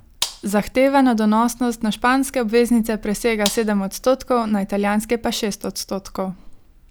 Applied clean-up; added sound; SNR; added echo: none; Gunshot, gunfire; 12 dB; none.